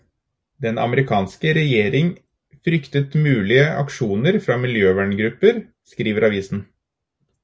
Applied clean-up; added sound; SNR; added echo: none; none; none; none.